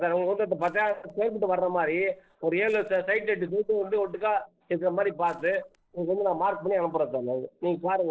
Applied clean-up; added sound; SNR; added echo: neural separator model SepFormer DNS4.